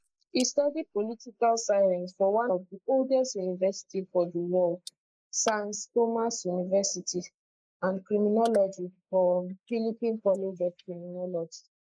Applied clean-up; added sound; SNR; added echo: neural mask model Resemble Enhance denoiser.